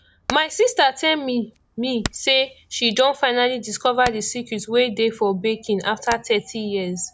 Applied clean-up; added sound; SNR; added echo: none; Hammer; 17 dB; none.